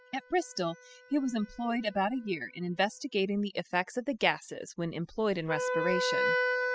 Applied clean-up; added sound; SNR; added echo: classical method spectral subtraction.